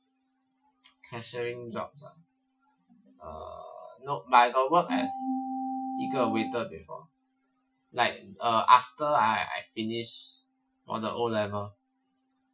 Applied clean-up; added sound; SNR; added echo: classical method Wiener filter.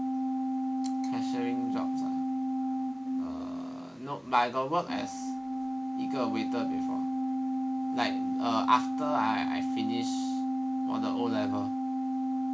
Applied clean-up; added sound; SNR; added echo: none; Organ; -4 dB; none.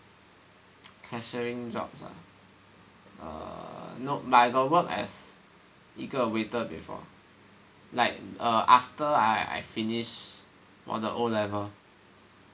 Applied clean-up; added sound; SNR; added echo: none; none; none; none.